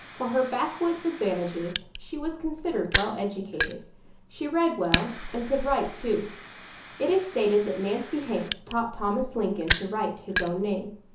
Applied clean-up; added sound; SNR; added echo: none; Fire; 5 dB; reverberation time 0.8 s.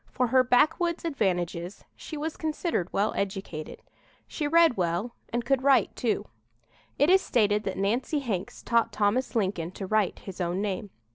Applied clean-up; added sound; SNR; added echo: none; none; none; none.